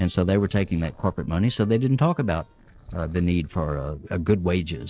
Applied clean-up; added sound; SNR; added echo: neural separator model SepFormer DNS4.